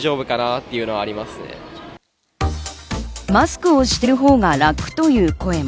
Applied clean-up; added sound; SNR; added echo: none; none; none; none.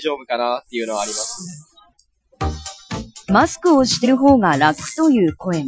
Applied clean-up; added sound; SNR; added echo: classical method Wiener filter.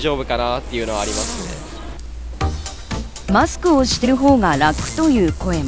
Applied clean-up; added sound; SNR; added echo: none; Zipper (clothing); 11 dB; none.